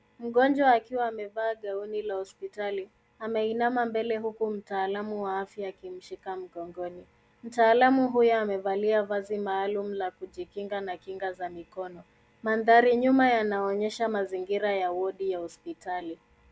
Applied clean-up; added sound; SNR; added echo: none; none; none; none.